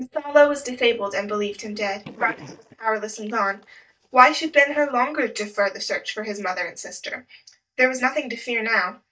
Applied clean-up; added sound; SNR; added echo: neural mask model DeepFilterNet 3.